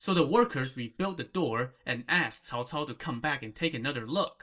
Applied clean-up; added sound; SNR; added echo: neural mask model DeepFilterNet 3.